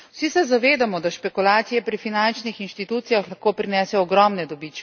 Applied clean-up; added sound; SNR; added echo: none; none; none; none.